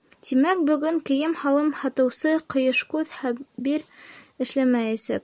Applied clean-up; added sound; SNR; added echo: none; none; none; none.